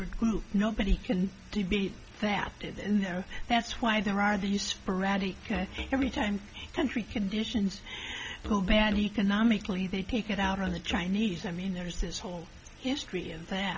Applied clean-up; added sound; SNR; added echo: none; Musical instrument; 14 dB; none.